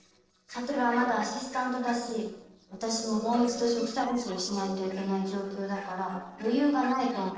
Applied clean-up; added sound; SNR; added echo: neural separator model SepFormer DNS4.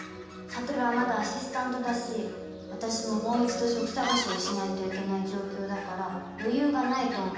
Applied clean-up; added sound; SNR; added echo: none; Fowl; 11 dB; reverberation time 1.1 s.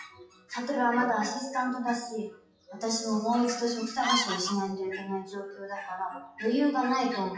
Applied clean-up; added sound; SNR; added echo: classical method WPE with log-MMSE.